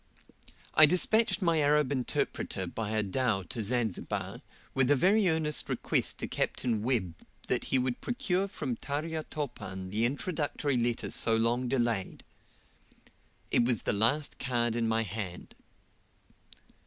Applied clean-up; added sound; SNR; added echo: none; none; none; none.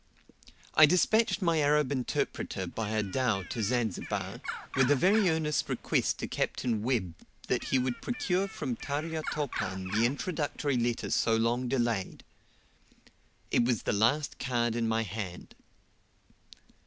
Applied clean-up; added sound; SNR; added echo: none; Bird; 11 dB; none.